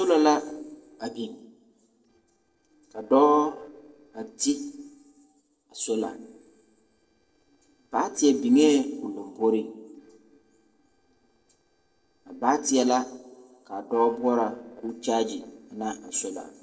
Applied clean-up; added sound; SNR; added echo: neural separator model SepFormer DNS4.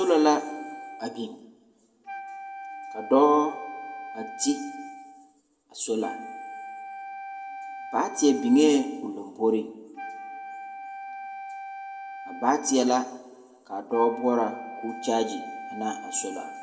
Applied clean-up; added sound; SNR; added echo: none; Wind instrument, woodwind instrument; 12 dB; reverberation time 0.8 s.